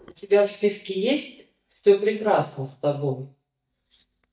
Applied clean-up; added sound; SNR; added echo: neural mask model DeepFilterNet 3.